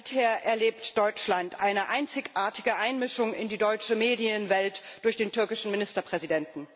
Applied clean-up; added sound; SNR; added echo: none; none; none; none.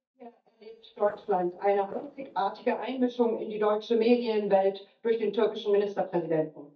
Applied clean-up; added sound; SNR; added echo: neural mask model DeepFilterNet 3.